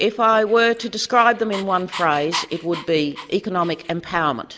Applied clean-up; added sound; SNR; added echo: none; Dog; 16 dB; none.